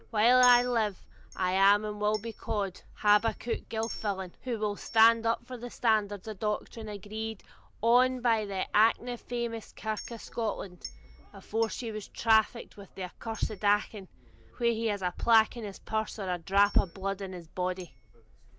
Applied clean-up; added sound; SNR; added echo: none; Chink, clink; 18 dB; none.